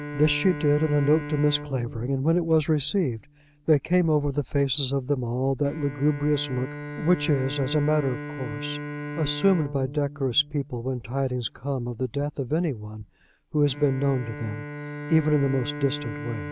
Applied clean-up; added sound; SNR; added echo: none; Bowed string instrument; 11 dB; none.